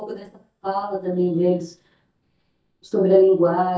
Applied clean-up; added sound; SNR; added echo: neural mask model DeepFilterNet 3.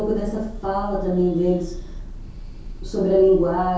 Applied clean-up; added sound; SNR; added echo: none; Bird / Breathing; 11 dB; reverberation time 0.6 s.